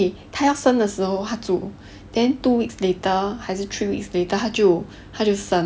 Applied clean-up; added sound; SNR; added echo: none; none; none; none.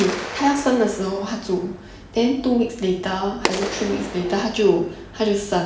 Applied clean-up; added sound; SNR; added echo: none; Clapping; 11 dB; reverberation time 0.7 s.